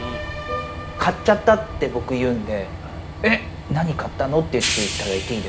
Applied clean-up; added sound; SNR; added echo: none; Train; 7 dB; none.